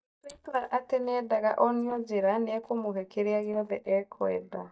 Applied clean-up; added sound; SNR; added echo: neural mask model DeepFilterNet 3.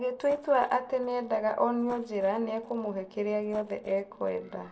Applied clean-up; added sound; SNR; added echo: neural separator model SepFormer DNS4.